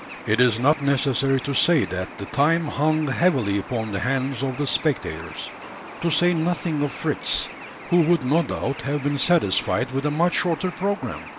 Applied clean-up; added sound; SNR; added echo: none; Bird; 15 dB; none.